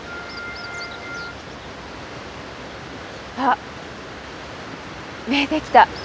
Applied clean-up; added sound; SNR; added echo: none; Organ; 10 dB; none.